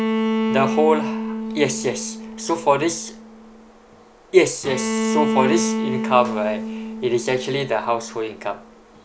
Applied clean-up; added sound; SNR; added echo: none; Bowed string instrument; 3 dB; none.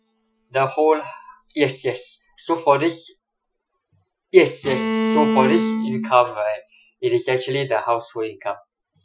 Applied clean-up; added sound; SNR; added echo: classical method Wiener filter.